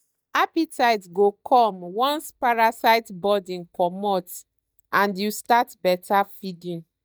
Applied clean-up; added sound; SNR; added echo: neural mask model DeepFilterNet 3.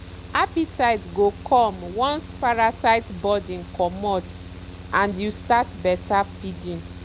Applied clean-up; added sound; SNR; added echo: none; Mechanical fan; 14 dB; none.